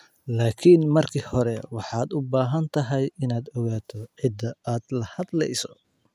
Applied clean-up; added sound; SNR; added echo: none; none; none; none.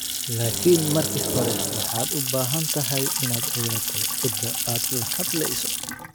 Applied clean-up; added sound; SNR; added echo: none; Microwave oven + Sink (filling or washing) / Water tap, faucet / Splash, splatter; -1 dB; none.